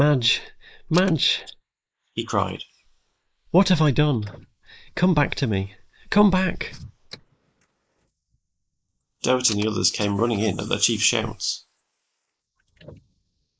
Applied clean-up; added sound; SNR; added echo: neural mask model Resemble Enhance denoiser.